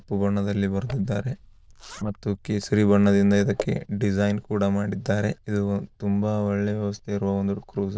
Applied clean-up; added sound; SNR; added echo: neural diffusion model UNIVERSE++.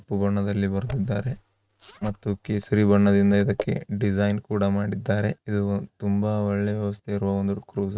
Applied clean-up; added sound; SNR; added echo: neural mask model RNNoise.